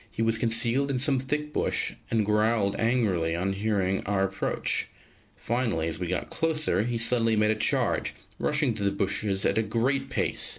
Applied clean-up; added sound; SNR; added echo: none; none; none; none.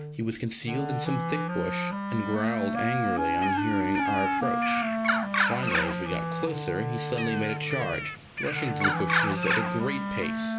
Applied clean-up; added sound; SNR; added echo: none; Bird + Wind instrument, woodwind instrument; -3 dB; none.